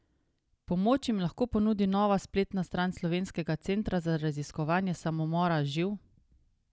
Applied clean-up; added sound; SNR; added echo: none; none; none; none.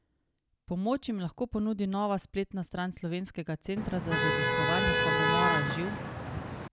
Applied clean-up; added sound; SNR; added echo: none; Motor vehicle (road); -4 dB; none.